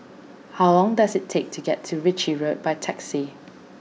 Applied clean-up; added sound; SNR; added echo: none; none; none; none.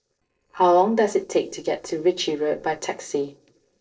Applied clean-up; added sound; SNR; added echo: neural separator model SepFormer DNS4.